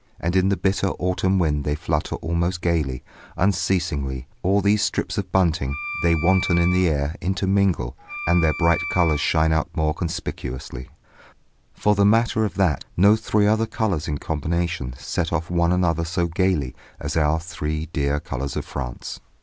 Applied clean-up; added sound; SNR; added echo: none; Wind instrument, woodwind instrument; 9 dB; none.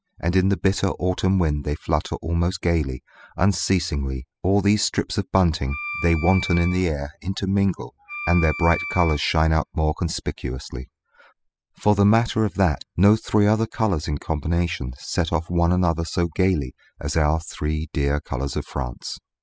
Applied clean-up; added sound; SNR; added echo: classical method spectral subtraction.